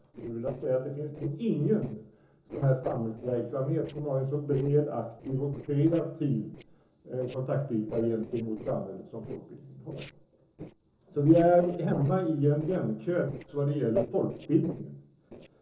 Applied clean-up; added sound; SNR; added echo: neural separator model SepFormer DNS4.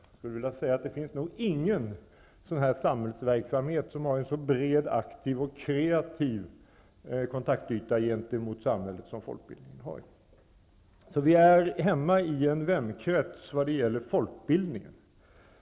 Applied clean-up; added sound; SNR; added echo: none; none; none; none.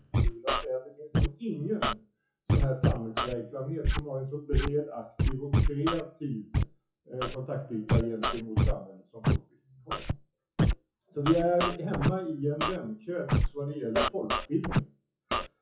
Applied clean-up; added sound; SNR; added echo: classical method WPE with log-MMSE.